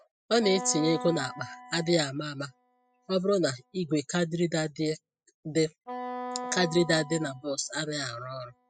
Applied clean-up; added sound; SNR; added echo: classical method spectral subtraction.